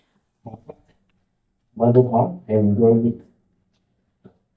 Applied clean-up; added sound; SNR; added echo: neural mask model DeepFilterNet 3.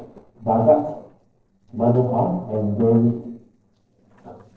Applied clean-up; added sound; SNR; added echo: neural separator model SepFormer DNS4.